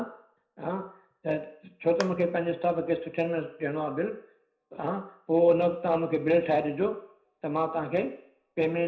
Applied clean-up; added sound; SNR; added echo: none; Clapping; 16 dB; reverberation time 0.5 s.